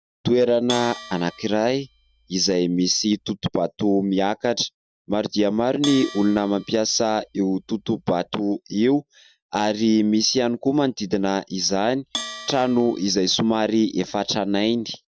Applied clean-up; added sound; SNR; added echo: none; Bell; 17 dB; none.